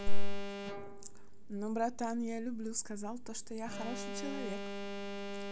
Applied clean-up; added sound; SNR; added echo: none; Alarm; 15 dB; none.